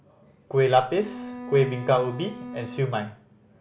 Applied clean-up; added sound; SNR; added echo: none; Bowed string instrument; 13 dB; none.